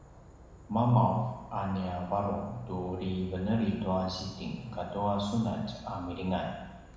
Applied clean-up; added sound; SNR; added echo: none; Insect / Frog; 19 dB; reverberation time 1.0 s.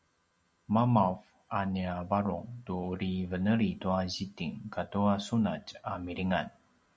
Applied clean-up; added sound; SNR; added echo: none; none; none; none.